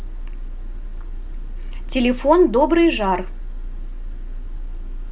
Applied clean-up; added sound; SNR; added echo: none; none; none; none.